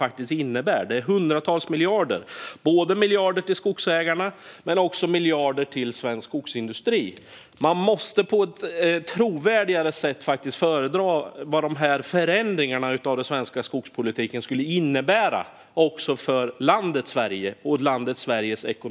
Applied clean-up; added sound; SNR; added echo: none; none; none; none.